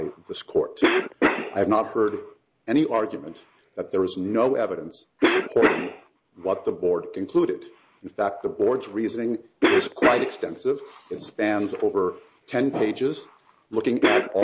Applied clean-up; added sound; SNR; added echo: none; Cough; 3 dB; none.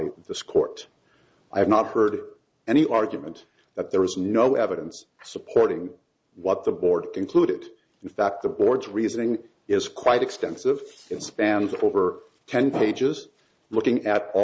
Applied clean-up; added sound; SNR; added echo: none; none; none; none.